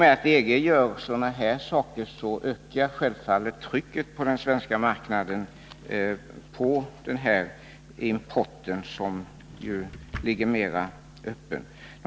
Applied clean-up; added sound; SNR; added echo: none; Drawer open or close; 17 dB; none.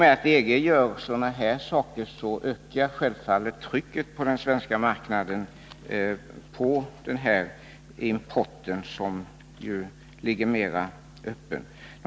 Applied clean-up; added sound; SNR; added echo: none; none; none; none.